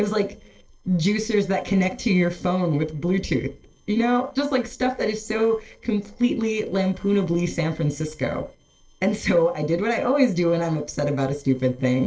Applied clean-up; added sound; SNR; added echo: neural separator model SepFormer DNS4.